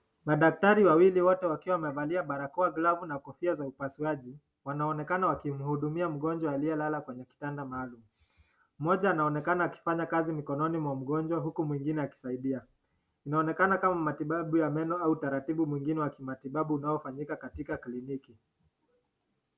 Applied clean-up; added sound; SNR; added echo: none; none; none; none.